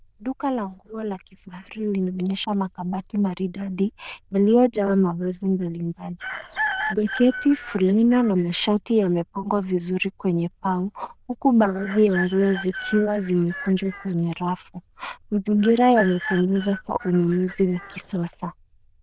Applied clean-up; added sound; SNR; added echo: neural diffusion model UNIVERSE++.